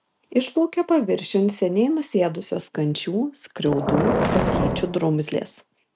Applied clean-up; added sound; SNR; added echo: none; Boom; 1 dB; none.